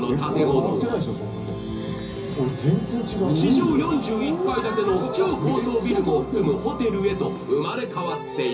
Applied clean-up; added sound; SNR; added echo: none; Keyboard (musical); 14 dB; reverberation time 0.5 s.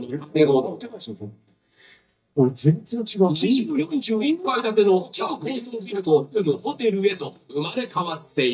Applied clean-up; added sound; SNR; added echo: neural mask model DeepFilterNet 3.